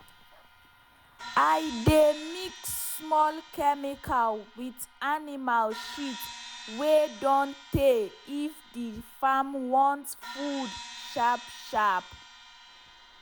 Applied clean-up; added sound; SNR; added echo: none; Crash cymbal; 17 dB; none.